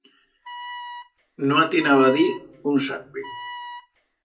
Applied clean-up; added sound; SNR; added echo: none; Wind instrument, woodwind instrument; 15 dB; reverberation time 0.2 s.